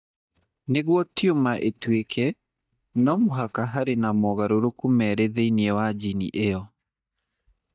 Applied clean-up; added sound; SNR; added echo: neural mask model DeepFilterNet 3.